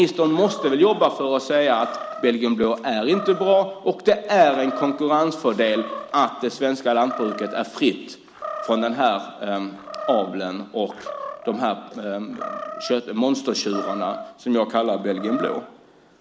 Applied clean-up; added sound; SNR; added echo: none; Animal; 13 dB; none.